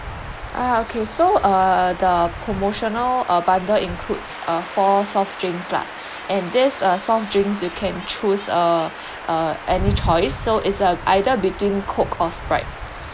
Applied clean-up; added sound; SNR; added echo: none; Stream / Chirp, tweet / Wind; 10 dB; none.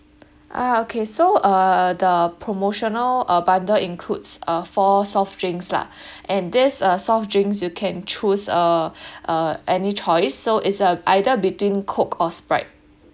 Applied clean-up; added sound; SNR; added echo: none; none; none; none.